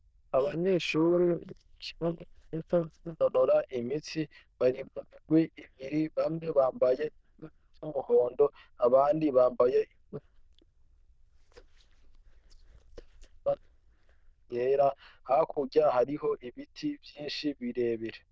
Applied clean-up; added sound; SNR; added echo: neural diffusion model UNIVERSE++.